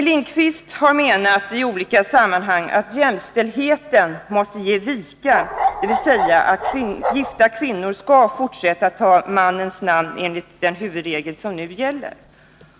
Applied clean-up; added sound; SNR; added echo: none; Bark; 4 dB; none.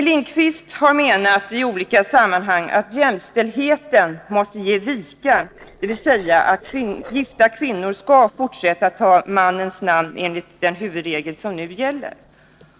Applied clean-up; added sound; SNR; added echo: neural separator model SepFormer DNS4.